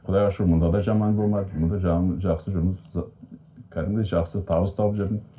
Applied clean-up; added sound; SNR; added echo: none; none; none; reverberation time 0.2 s.